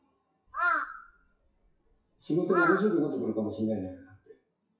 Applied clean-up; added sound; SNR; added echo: classical method WPE with log-MMSE.